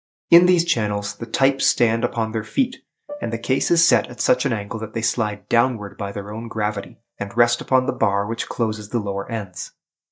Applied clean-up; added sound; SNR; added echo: neural mask model DeepFilterNet 3.